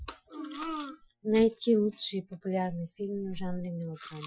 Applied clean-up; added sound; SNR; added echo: classical method Wiener filter.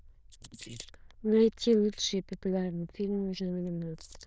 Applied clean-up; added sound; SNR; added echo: neural diffusion model UNIVERSE++.